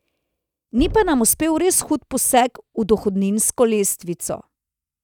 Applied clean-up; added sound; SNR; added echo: neural mask model DeepFilterNet 3.